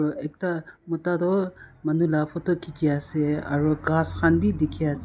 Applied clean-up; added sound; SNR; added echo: none; none; none; none.